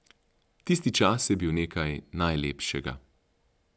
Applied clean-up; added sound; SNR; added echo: none; none; none; none.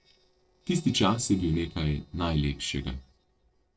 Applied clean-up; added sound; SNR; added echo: neural separator model SepFormer DNS4.